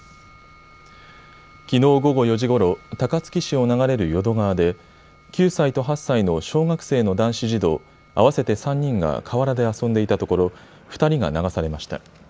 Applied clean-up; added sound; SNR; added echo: none; none; none; none.